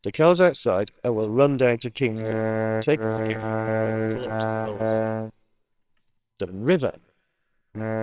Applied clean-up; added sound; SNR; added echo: neural separator model SepFormer WHAMR!.